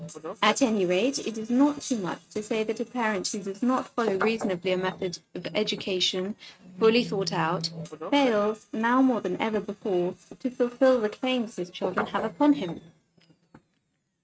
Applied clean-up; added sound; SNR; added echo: neural mask model RNNoise.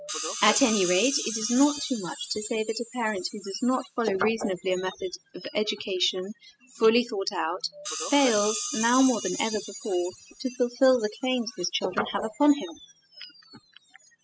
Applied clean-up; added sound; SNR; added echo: classical method spectral subtraction.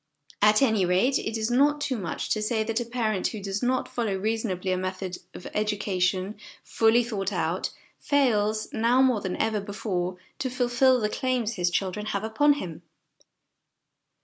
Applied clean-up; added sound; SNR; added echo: none; none; none; none.